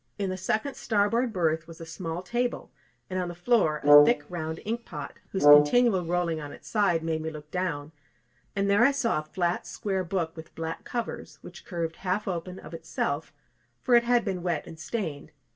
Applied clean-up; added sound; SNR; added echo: none; Brass instrument; -4 dB; reverberation time 0.1 s.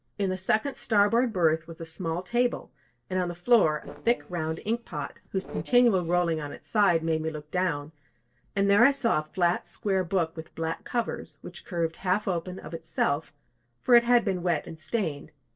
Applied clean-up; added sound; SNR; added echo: neural separator model SepFormer DNS4.